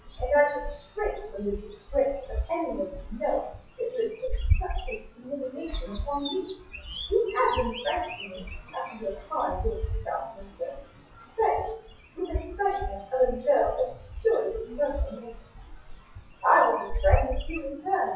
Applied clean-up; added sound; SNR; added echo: classical method WPE with log-MMSE.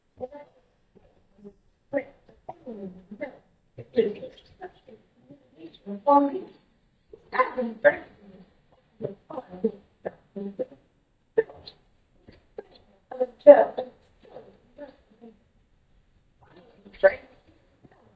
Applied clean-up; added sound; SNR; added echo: neural mask model DeepFilterNet 3.